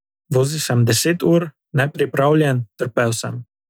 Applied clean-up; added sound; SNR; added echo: none; none; none; none.